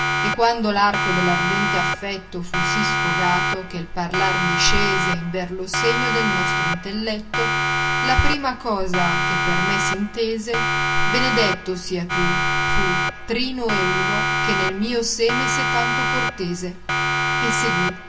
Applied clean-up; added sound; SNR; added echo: none; Siren; -1 dB; reverberation time 0.2 s.